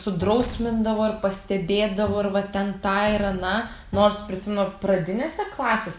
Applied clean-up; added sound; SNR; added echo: none; Explosion + Bowed string instrument; 14 dB; none.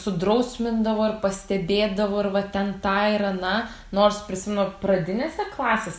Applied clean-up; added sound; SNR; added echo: none; none; none; none.